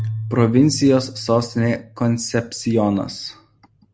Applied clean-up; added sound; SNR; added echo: none; Keyboard (musical); 14 dB; none.